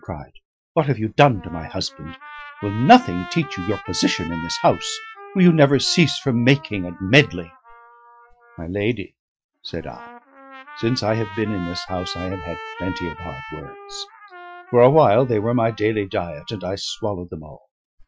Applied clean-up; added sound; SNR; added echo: classical method Wiener filter.